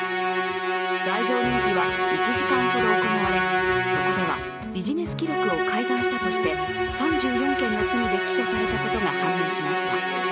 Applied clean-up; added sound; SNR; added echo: none; Musical instrument; -5 dB; none.